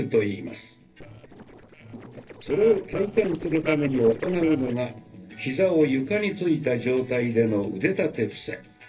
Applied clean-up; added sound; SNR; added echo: neural separator model SepFormer DNS4.